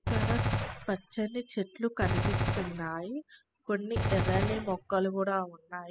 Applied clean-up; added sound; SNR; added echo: classical method spectral subtraction.